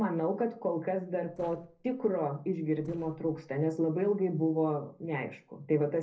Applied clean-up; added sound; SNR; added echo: neural separator model SepFormer DNS4.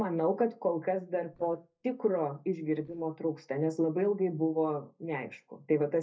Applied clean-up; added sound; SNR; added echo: neural mask model DeepFilterNet 3.